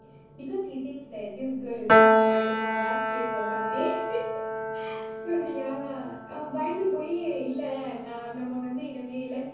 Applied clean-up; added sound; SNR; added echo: none; Piano; -5 dB; reverberation time 0.7 s.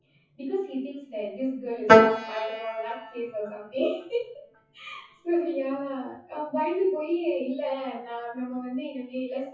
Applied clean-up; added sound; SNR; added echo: classical method WPE with log-MMSE.